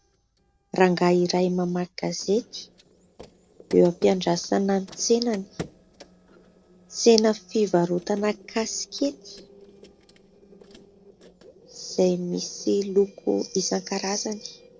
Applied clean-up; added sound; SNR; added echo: neural separator model SepFormer DNS4.